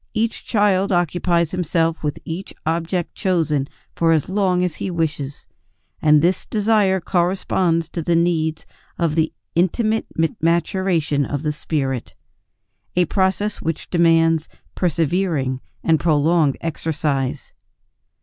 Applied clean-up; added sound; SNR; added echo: none; none; none; none.